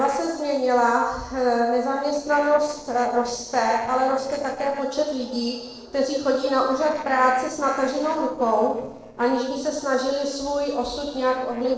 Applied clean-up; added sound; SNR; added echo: neural separator model SepFormer DNS4.